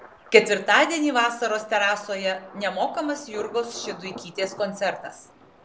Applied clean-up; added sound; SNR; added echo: none; Thunder; 20 dB; none.